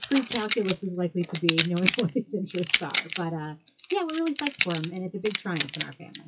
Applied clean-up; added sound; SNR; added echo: classical method WPE with log-MMSE.